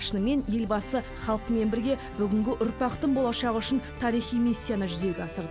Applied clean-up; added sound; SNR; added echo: none; none; none; none.